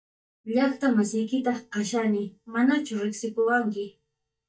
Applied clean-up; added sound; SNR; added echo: neural mask model DeepFilterNet 3.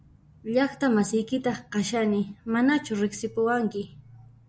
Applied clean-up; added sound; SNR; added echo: none; none; none; none.